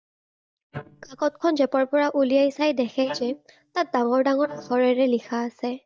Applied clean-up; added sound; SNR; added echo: neural mask model DeepFilterNet 3.